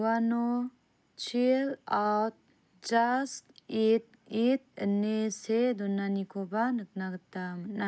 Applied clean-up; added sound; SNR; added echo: none; none; none; none.